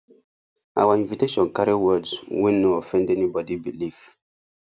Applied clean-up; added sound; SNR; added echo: none; none; none; none.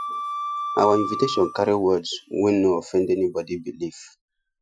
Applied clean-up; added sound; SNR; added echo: classical method Wiener filter.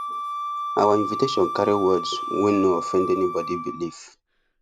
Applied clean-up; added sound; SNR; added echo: none; Wind instrument, woodwind instrument; 6 dB; none.